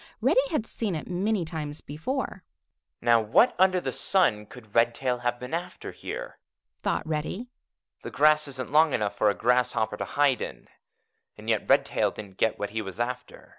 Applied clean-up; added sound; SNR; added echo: none; none; none; none.